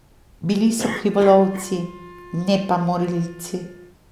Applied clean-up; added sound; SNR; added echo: none; Cough + Wind instrument, woodwind instrument; 16 dB; none.